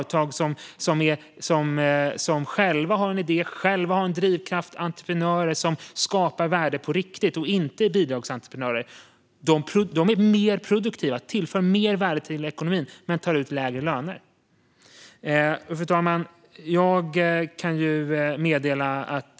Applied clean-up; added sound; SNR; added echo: none; none; none; none.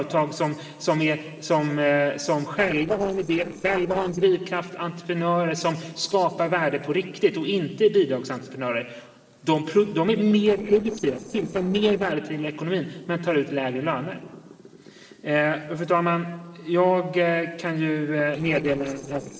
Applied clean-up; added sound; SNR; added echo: neural separator model SepFormer DNS4.